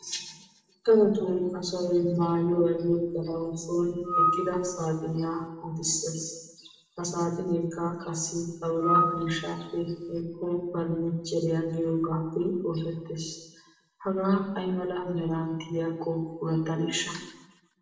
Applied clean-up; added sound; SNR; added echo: none; Screech / Glass; 1 dB; reverberation time 0.9 s.